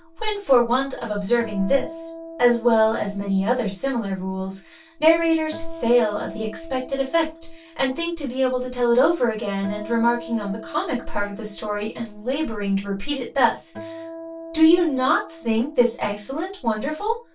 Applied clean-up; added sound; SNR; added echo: none; Acoustic guitar; 17 dB; reverberation time 0.2 s.